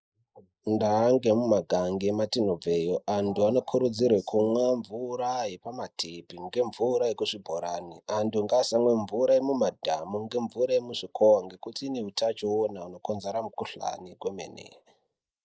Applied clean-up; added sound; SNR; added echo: neural mask model Resemble Enhance denoiser.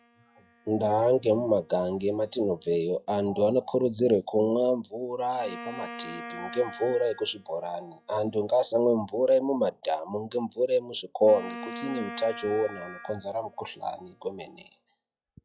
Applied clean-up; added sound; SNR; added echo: classical method log-MMSE.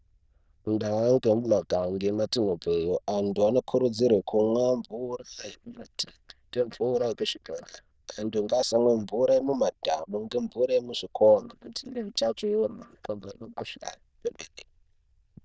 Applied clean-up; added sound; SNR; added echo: neural diffusion model UNIVERSE++.